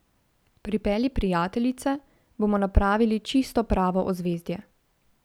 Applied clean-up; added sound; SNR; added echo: none; none; none; none.